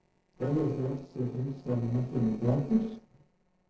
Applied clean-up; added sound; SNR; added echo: neural separator model SepFormer DNS4.